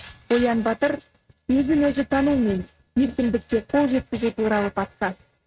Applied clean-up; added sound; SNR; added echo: neural mask model RNNoise.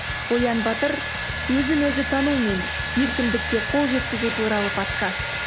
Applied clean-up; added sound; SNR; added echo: none; Domestic sounds, home sounds; 4 dB; none.